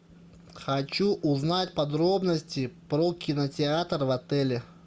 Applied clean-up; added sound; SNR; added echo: none; none; none; none.